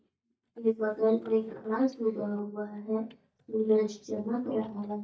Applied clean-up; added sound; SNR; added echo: neural mask model DeepFilterNet 3.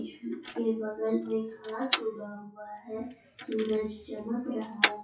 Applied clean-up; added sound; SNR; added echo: classical method WPE with log-MMSE.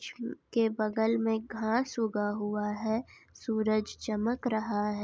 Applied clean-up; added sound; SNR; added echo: none; none; none; none.